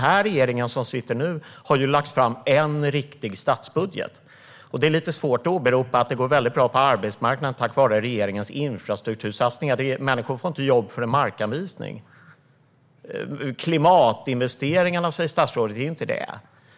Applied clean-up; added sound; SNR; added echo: none; none; none; none.